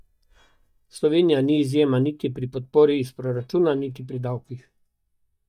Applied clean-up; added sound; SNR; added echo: neural mask model DeepFilterNet 3.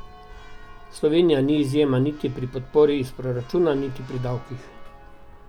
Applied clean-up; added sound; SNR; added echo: none; Church bell; 17 dB; none.